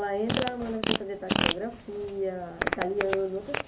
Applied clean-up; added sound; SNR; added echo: none; Fart; 0 dB; reverberation time 0.3 s.